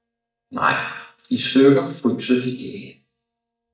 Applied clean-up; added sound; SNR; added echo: neural mask model DeepFilterNet 3.